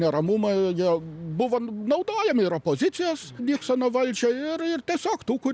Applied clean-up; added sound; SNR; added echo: none; none; none; none.